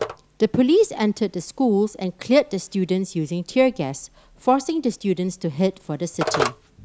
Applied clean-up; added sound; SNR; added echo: none; Telephone; 12 dB; none.